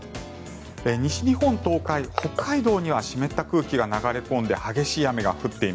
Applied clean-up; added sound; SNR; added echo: none; Marimba, xylophone + Crushing; 13 dB; none.